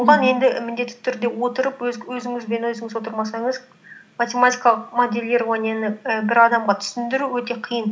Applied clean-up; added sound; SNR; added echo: none; none; none; none.